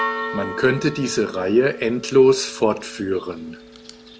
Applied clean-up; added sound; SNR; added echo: none; Church bell; 11 dB; none.